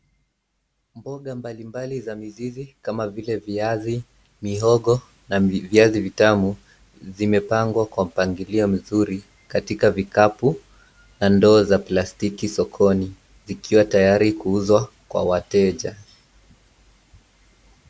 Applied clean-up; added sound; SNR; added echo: none; none; none; none.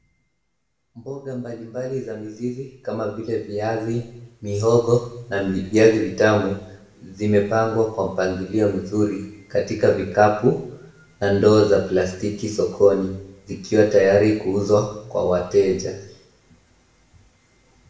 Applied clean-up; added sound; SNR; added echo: none; none; none; reverberation time 0.7 s.